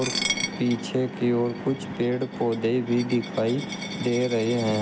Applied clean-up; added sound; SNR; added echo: none; Coin (dropping); 10 dB; none.